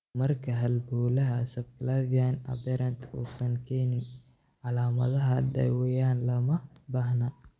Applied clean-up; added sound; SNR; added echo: none; none; none; none.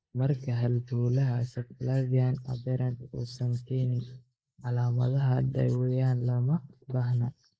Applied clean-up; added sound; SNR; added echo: neural mask model Resemble Enhance denoiser.